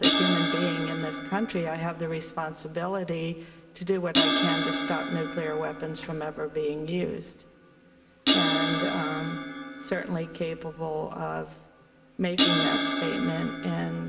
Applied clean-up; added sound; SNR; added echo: none; Crash cymbal; -4 dB; reverberation time 2.1 s.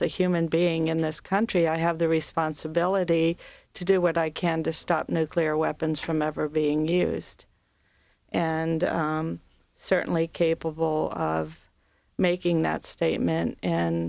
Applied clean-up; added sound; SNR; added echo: none; none; none; none.